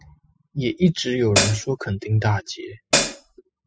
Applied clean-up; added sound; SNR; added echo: classical method spectral subtraction.